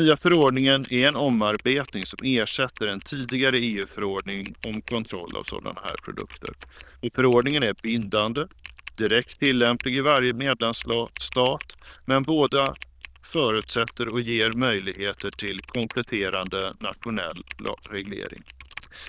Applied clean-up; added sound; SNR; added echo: neural diffusion model UNIVERSE++.